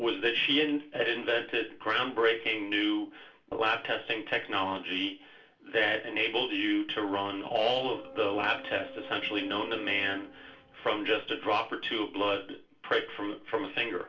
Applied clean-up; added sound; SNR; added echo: none; Boat, Water vehicle; 16 dB; reverberation time 0.3 s.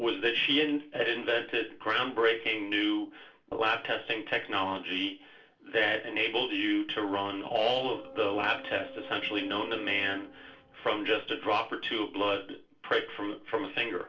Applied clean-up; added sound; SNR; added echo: neural separator model SepFormer DNS4.